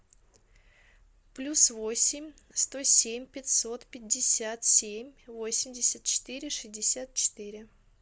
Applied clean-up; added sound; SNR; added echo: none; none; none; none.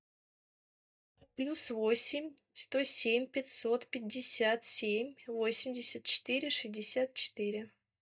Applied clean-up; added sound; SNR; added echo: neural mask model DeepFilterNet 3.